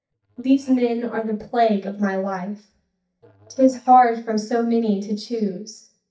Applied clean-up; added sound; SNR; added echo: neural mask model DeepFilterNet 3.